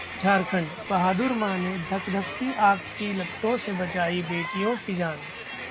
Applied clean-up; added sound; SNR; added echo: none; Crowd; 9 dB; none.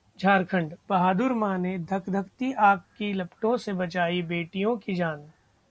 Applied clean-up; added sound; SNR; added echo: none; none; none; none.